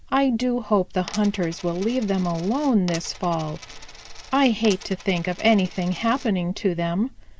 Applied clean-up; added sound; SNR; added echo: none; Coin (dropping); 18 dB; none.